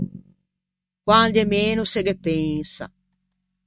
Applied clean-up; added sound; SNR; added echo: neural mask model RNNoise.